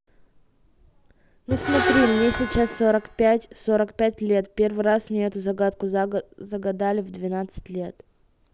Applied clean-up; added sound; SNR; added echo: none; Screech; 4 dB; none.